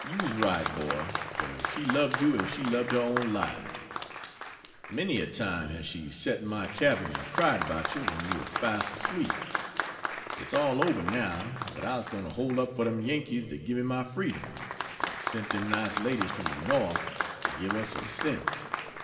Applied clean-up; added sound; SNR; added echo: none; Applause; 4 dB; reverberation time 2.2 s.